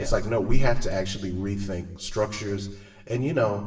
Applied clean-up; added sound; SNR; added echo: none; none; none; reverberation time 0.9 s.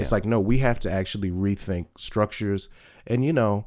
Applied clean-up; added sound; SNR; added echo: none; none; none; none.